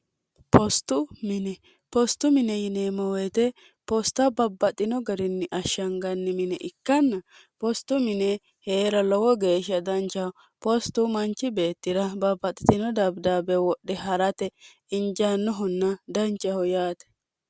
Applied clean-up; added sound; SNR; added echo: none; none; none; none.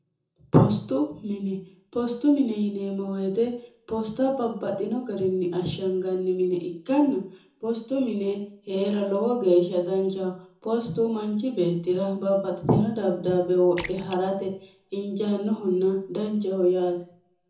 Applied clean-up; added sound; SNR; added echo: none; Splash, splatter; 17 dB; reverberation time 0.6 s.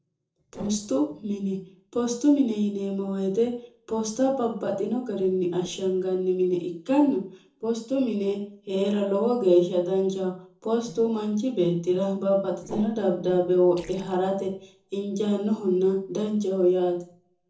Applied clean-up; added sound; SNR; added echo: neural separator model SepFormer DNS4.